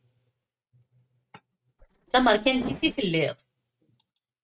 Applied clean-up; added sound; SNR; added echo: neural mask model RNNoise.